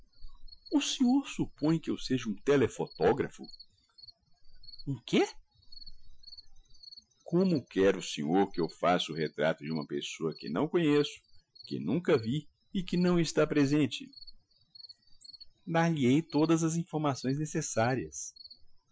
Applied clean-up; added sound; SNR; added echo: classical method Wiener filter.